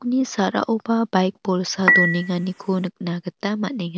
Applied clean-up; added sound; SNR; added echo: none; Dishes, pots, and pans / Chink, clink; -1 dB; none.